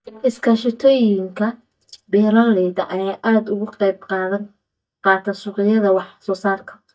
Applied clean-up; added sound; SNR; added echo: neural mask model DeepFilterNet 3.